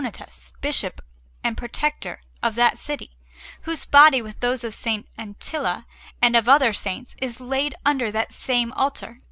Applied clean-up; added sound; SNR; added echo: none; none; none; none.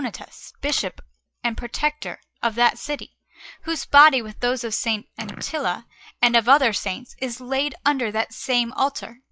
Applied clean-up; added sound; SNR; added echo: classical method log-MMSE.